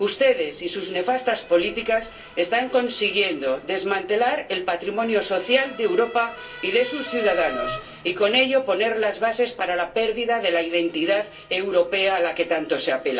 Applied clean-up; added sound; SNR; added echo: none; Motor vehicle (road) / Siren; 17 dB; reverberation time 0.2 s.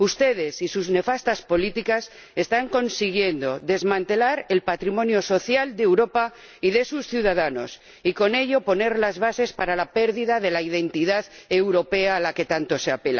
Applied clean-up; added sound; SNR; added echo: none; none; none; none.